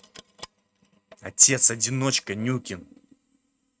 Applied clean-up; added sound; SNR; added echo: neural mask model RNNoise.